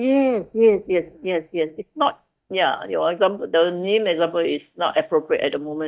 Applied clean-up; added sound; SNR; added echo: neural mask model DeepFilterNet 3.